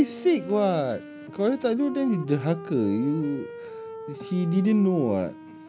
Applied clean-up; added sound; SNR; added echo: none; Wind instrument, woodwind instrument; 13 dB; none.